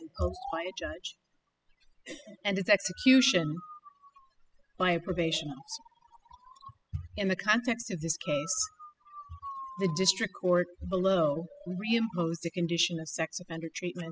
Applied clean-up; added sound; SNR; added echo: classical method spectral subtraction.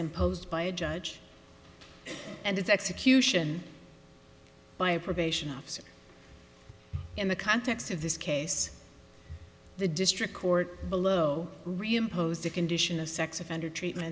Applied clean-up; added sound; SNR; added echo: none; none; none; none.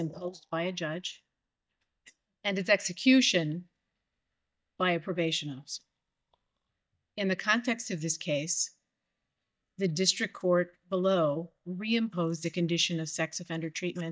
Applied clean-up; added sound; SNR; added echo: neural mask model DeepFilterNet 3.